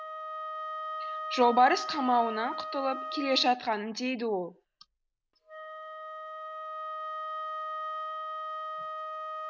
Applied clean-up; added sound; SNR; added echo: none; Wind instrument, woodwind instrument; 6 dB; none.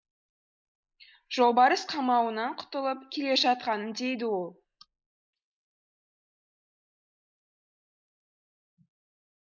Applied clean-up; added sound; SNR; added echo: neural mask model Resemble Enhance denoiser.